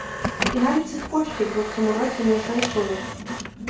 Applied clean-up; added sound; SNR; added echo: none; Printer; 6 dB; reverberation time 0.4 s.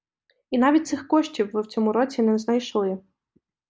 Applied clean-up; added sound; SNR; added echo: none; none; none; none.